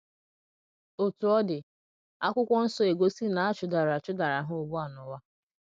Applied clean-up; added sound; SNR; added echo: none; none; none; none.